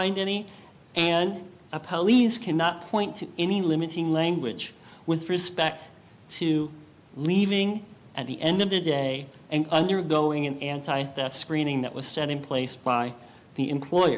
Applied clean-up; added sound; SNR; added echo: none; none; none; none.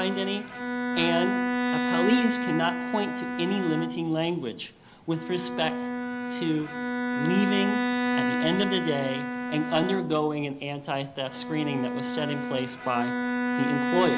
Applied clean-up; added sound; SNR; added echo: none; Bowed string instrument; 1 dB; none.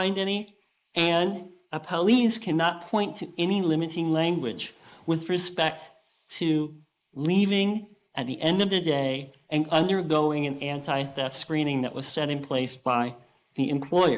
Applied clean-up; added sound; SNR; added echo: neural mask model Resemble Enhance denoiser.